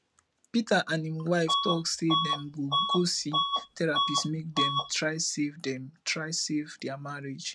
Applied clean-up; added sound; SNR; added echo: none; Bus / Alarm; -1 dB; none.